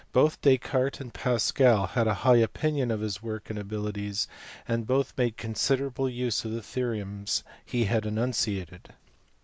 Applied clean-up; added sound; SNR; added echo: none; none; none; none.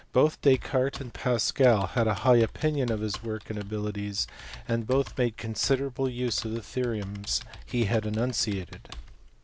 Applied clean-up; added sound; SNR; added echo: none; Computer keyboard; 17 dB; none.